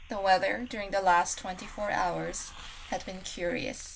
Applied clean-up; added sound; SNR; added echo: none; Hiss; 16 dB; none.